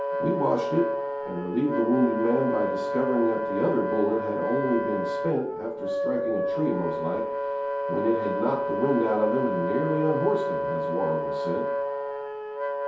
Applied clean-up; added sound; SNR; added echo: none; Wind instrument, woodwind instrument; 1 dB; reverberation time 0.6 s.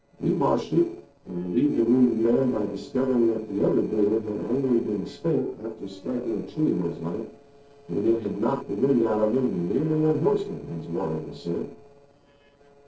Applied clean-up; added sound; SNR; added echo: neural separator model SepFormer DNS4.